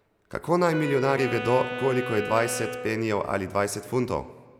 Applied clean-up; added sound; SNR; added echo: none; Wind instrument, woodwind instrument; 9 dB; none.